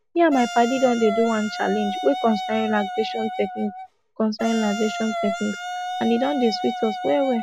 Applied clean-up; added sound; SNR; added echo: none; Wind instrument, woodwind instrument; 7 dB; none.